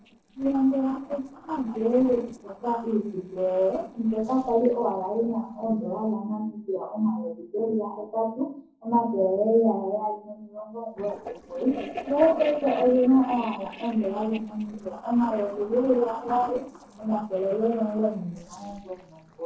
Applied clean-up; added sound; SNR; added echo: neural separator model SepFormer DNS4.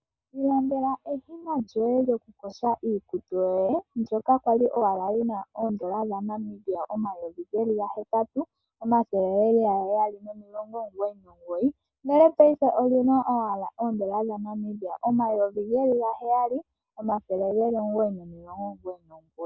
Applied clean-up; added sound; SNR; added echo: none; none; none; none.